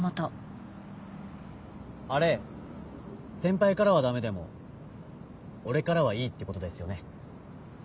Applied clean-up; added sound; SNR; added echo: none; none; none; none.